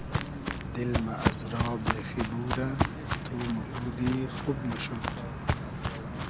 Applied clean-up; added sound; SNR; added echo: none; Walk, footsteps; -2 dB; none.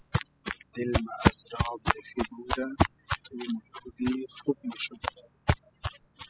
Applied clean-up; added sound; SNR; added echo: classical method spectral subtraction.